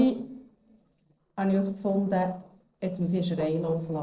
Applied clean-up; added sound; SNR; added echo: neural separator model SepFormer DNS4.